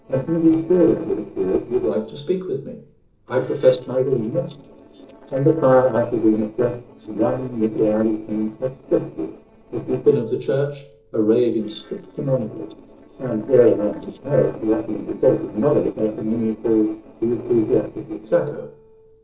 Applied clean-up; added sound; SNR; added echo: neural separator model SepFormer DNS4.